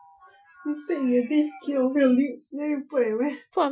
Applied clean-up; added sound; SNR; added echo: classical method Wiener filter.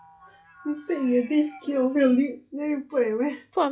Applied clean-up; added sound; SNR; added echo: classical method log-MMSE.